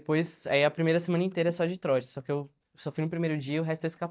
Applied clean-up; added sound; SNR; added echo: neural mask model DeepFilterNet 3.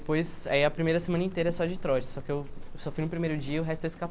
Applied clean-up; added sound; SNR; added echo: none; Livestock, farm animals, working animals; 8 dB; none.